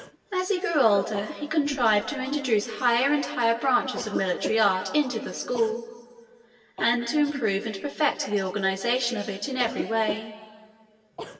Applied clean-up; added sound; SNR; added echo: none; Cough; 15 dB; reverberation time 1.9 s.